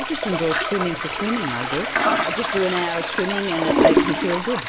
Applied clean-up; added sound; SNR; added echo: none; Toilet flush; -3 dB; none.